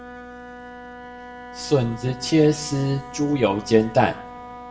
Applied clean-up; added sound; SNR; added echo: none; Wind instrument, woodwind instrument; 15 dB; reverberation time 0.6 s.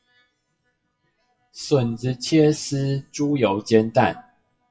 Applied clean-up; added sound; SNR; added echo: classical method WPE with log-MMSE.